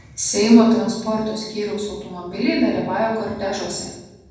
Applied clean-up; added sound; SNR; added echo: none; none; none; reverberation time 1.2 s.